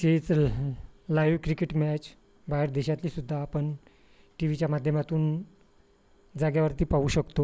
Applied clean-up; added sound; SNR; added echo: none; none; none; none.